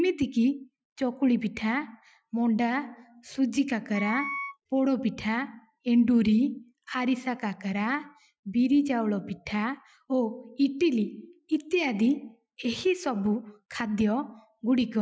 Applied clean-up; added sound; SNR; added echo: classical method Wiener filter.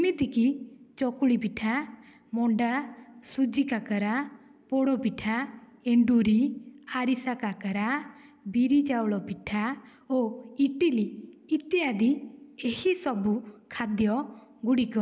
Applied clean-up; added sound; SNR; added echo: none; none; none; none.